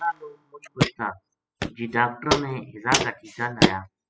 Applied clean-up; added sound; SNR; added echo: classical method spectral subtraction.